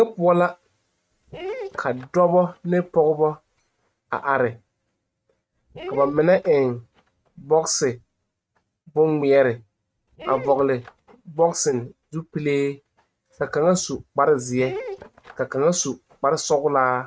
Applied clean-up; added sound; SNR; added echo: neural mask model RNNoise.